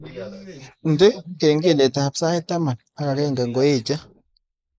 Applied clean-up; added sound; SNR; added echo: neural mask model Resemble Enhance denoiser.